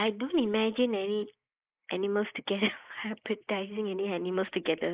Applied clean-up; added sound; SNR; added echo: neural mask model Resemble Enhance denoiser.